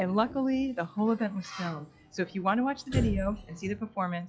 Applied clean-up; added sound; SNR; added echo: classical method log-MMSE.